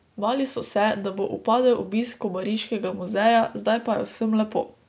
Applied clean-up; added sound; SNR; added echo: none; none; none; none.